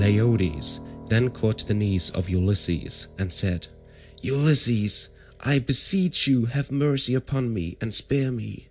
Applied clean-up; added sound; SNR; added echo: none; Piano; 20 dB; none.